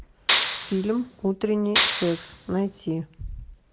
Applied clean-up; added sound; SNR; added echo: none; Clapping; -4 dB; none.